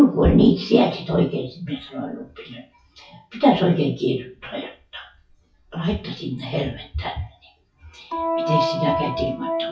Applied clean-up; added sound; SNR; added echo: classical method WPE with log-MMSE.